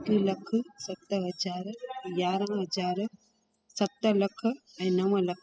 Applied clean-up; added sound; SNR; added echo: classical method spectral subtraction.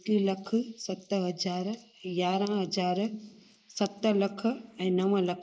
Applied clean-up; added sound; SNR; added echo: neural mask model Resemble Enhance denoiser.